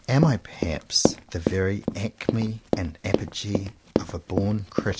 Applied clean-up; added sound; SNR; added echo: none; Run; 2 dB; none.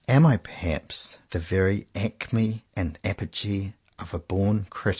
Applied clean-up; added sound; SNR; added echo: none; none; none; none.